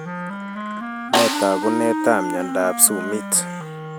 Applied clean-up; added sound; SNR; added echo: none; Wind instrument, woodwind instrument + Snare drum; 3 dB; none.